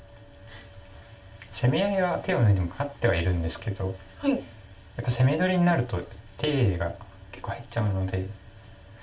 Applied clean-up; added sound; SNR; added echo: none; none; none; reverberation time 0.2 s.